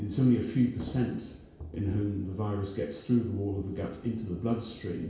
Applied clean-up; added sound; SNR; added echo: none; Thunder / Rain; 17 dB; reverberation time 0.7 s.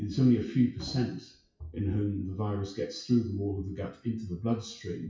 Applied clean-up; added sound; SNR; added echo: classical method WPE with log-MMSE.